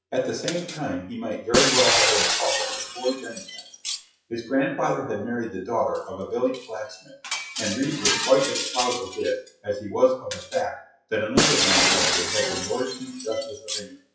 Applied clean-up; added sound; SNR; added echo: classical method WPE with log-MMSE.